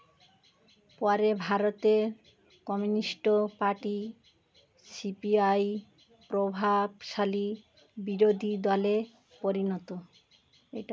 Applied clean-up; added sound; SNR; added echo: none; none; none; none.